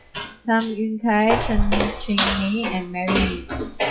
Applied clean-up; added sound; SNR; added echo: classical method WPE with log-MMSE.